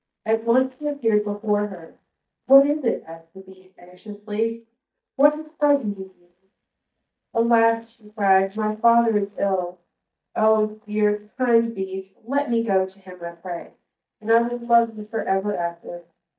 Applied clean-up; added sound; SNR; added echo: neural mask model DeepFilterNet 3.